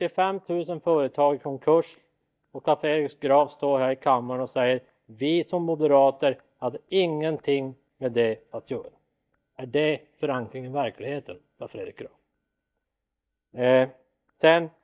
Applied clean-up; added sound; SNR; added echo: neural mask model DeepFilterNet 3.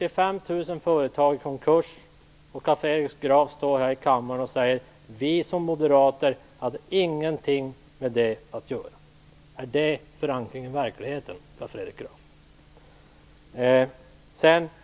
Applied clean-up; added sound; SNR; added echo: none; none; none; none.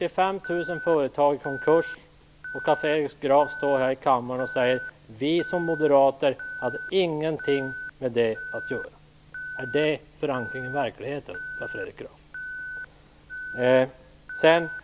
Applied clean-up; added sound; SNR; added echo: none; Alarm; 12 dB; none.